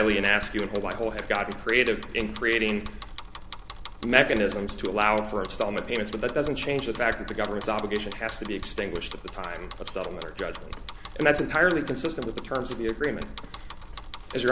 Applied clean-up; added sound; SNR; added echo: none; Bicycle; 11 dB; none.